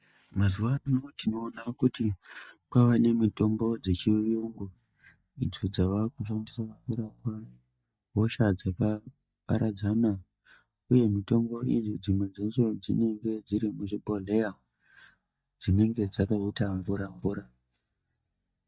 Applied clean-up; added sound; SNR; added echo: neural mask model DeepFilterNet 3.